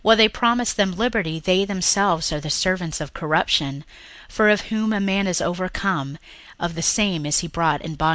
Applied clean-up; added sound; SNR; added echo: none; none; none; none.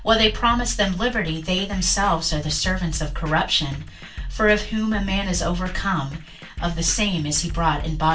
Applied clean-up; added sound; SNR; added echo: none; Drum kit; 8 dB; reverberation time 0.2 s.